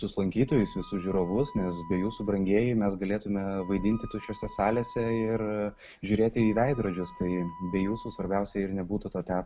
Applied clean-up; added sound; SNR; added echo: none; Wind instrument, woodwind instrument; 18 dB; none.